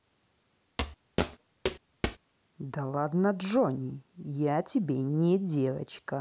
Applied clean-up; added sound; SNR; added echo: none; Walk, footsteps; 4 dB; none.